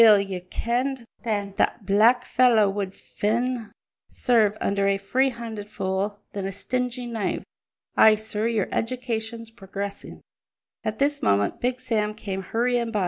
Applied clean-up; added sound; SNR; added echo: none; none; none; none.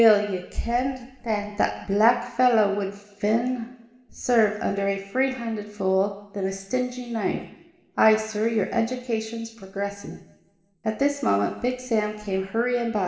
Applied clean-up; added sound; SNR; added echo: none; none; none; reverberation time 1.0 s.